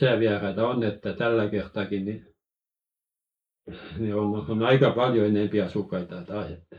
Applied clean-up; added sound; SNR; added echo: neural mask model Resemble Enhance denoiser.